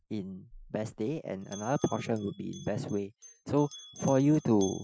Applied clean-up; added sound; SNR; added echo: classical method Wiener filter.